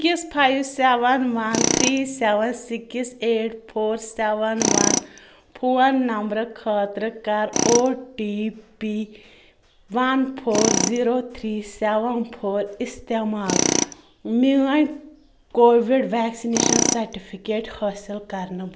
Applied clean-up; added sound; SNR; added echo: none; Tools; 6 dB; none.